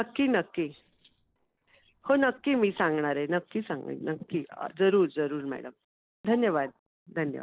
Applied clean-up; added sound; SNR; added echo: neural separator model SepFormer DNS4.